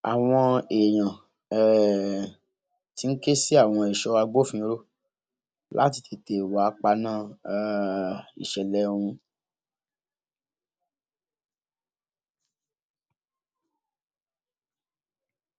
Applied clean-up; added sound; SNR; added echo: none; none; none; none.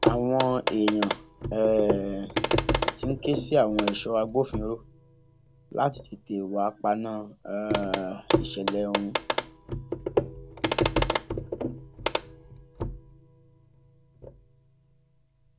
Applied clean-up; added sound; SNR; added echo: none; Clock; -1 dB; none.